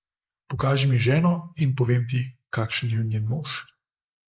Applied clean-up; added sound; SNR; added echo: neural mask model Resemble Enhance denoiser.